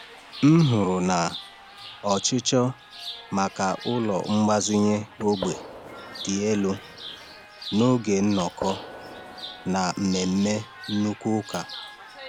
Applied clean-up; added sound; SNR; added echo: none; Chirp, tweet + Gunshot, gunfire; 15 dB; none.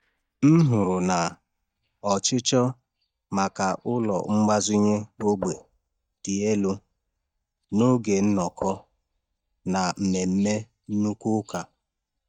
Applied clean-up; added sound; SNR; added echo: neural mask model DeepFilterNet 3.